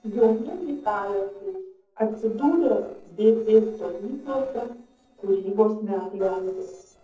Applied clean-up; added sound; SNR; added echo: neural separator model SepFormer DNS4.